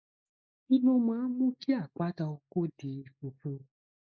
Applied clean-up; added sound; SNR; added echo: neural mask model Resemble Enhance denoiser.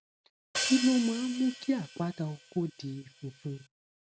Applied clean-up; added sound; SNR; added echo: none; Hi-hat; 8 dB; none.